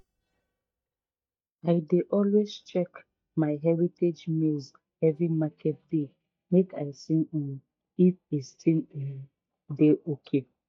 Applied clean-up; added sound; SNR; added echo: neural mask model DeepFilterNet 3.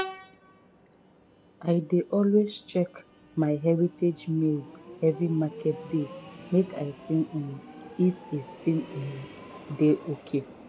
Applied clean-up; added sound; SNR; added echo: none; Train; 16 dB; none.